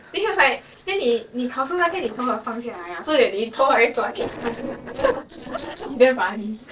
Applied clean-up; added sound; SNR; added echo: neural separator model SepFormer DNS4.